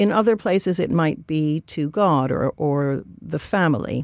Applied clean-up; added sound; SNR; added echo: none; none; none; none.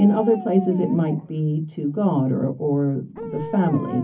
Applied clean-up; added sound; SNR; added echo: none; Dog; 15 dB; reverberation time 0.3 s.